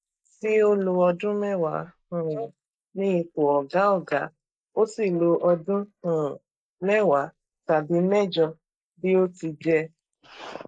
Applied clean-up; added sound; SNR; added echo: neural mask model Resemble Enhance denoiser.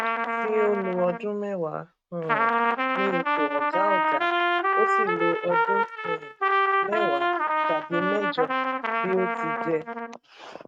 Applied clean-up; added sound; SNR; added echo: neural mask model RNNoise.